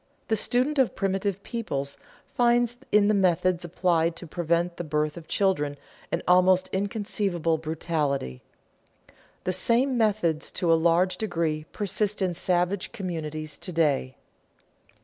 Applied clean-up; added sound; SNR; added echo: none; none; none; none.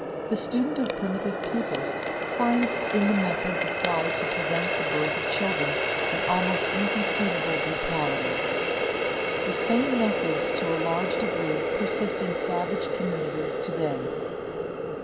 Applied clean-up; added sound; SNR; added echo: none; Water tap, faucet; -2 dB; reverberation time 1.9 s.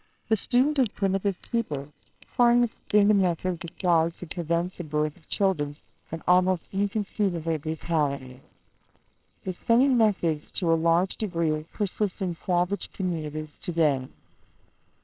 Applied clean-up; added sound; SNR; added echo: neural separator model SepFormer WHAMR!.